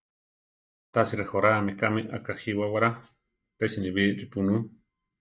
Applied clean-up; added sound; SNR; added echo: neural mask model DeepFilterNet 3.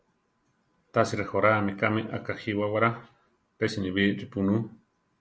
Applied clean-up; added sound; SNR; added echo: none; none; none; none.